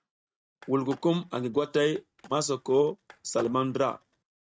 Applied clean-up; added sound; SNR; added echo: neural mask model RNNoise.